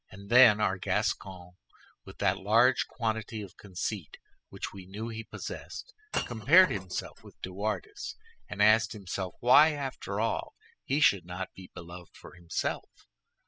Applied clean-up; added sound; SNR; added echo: classical method spectral subtraction.